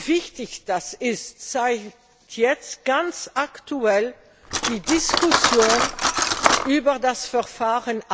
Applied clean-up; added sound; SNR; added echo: none; Cutlery, silverware; 3 dB; none.